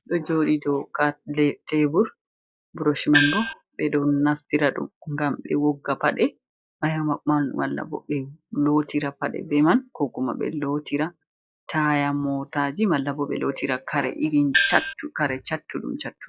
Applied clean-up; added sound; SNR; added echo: classical method log-MMSE.